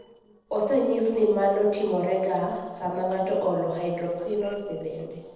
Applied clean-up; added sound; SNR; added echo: neural separator model SepFormer DNS4.